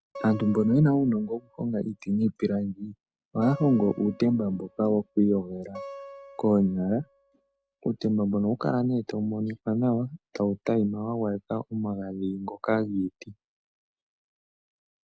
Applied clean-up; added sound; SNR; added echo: none; Acoustic guitar; 18 dB; none.